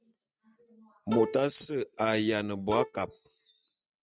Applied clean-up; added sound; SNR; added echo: neural mask model RNNoise.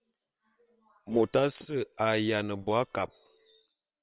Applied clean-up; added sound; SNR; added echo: neural separator model SepFormer WHAM!.